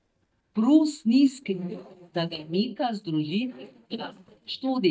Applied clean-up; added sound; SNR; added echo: neural mask model DeepFilterNet 3.